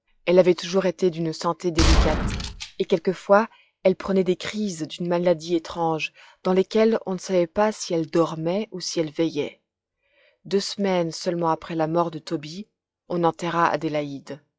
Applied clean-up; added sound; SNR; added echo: classical method log-MMSE.